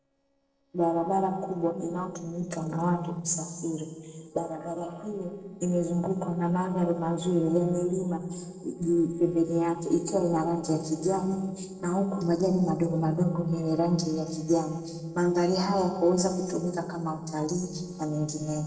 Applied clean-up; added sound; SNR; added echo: neural separator model SepFormer DNS4.